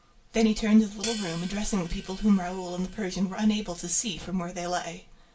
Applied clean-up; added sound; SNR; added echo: none; Hi-hat; 16 dB; reverberation time 0.2 s.